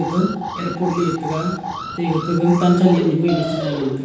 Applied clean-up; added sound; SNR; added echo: none; Alarm; 8 dB; reverberation time 0.9 s.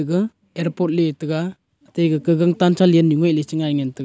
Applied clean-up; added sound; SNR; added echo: none; none; none; none.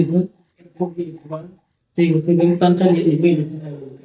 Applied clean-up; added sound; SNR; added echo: neural mask model DeepFilterNet 3.